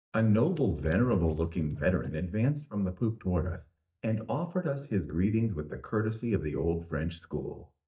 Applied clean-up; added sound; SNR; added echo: neural mask model DeepFilterNet 3.